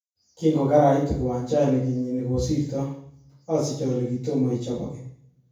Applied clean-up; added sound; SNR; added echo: none; none; none; reverberation time 0.6 s.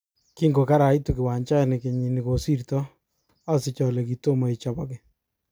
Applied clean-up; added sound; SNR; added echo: none; none; none; none.